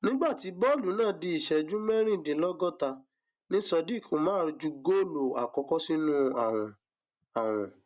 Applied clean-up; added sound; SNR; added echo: none; none; none; none.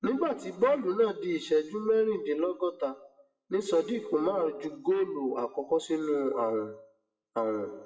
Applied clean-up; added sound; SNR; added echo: classical method WPE with log-MMSE.